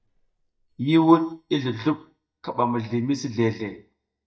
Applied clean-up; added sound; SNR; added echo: neural mask model DeepFilterNet 3.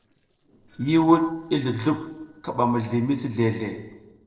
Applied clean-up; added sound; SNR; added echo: neural separator model SepFormer DNS4.